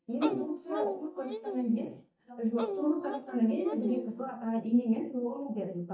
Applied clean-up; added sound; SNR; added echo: neural mask model DeepFilterNet 3.